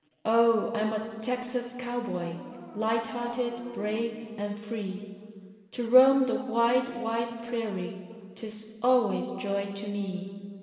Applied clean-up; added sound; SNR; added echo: none; Dog; 20 dB; reverberation time 2.2 s.